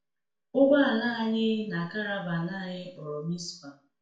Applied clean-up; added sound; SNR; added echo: none; none; none; reverberation time 0.4 s.